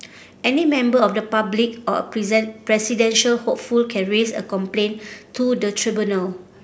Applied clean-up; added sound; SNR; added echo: none; none; none; none.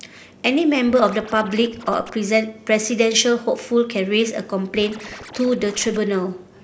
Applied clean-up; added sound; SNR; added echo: none; Scratching (performance technique); 19 dB; none.